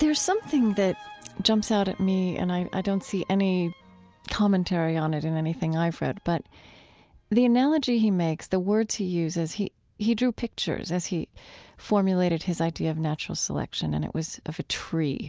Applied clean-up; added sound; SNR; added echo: none; none; none; none.